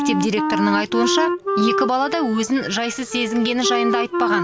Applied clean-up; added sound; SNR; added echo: none; Wind instrument, woodwind instrument; 1 dB; none.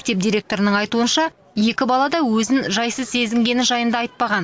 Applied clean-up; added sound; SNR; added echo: none; none; none; none.